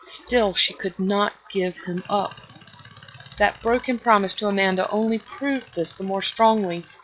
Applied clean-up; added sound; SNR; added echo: classical method log-MMSE.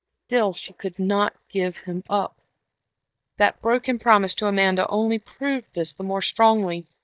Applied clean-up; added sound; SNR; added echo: neural mask model DeepFilterNet 3.